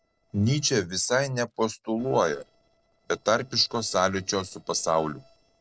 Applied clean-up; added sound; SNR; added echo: neural separator model SepFormer DNS4.